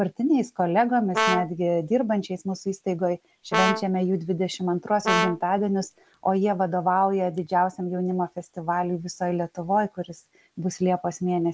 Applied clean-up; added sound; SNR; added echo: none; Brass instrument; 3 dB; none.